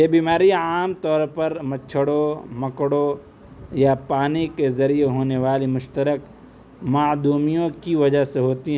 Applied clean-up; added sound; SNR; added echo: none; none; none; none.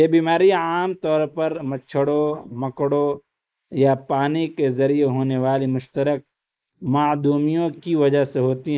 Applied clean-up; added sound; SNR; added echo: neural mask model Resemble Enhance denoiser.